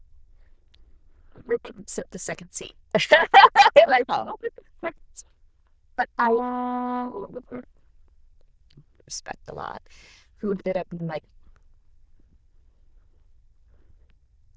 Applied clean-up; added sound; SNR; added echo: neural diffusion model UNIVERSE++.